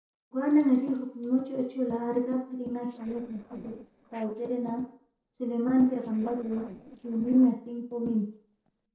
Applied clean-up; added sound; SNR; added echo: neural separator model SepFormer DNS4.